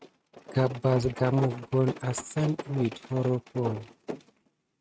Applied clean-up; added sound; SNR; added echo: neural mask model RNNoise.